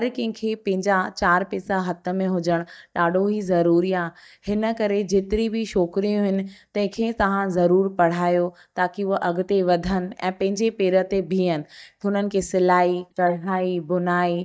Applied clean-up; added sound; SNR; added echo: neural mask model DeepFilterNet 3.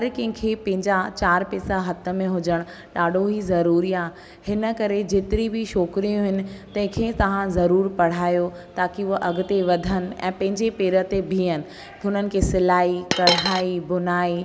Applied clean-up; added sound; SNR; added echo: none; Coin (dropping); -1 dB; none.